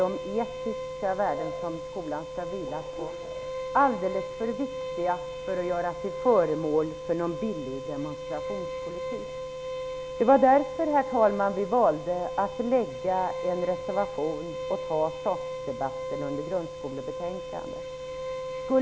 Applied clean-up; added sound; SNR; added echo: none; Bowed string instrument; 7 dB; none.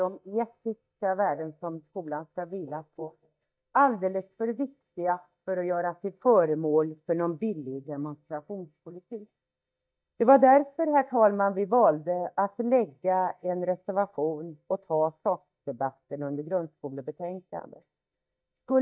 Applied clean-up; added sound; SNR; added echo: neural mask model DeepFilterNet 3.